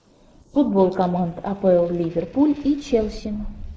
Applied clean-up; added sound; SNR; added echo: neural mask model Resemble Enhance denoiser.